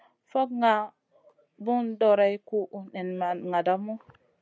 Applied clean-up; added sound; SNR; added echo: none; none; none; none.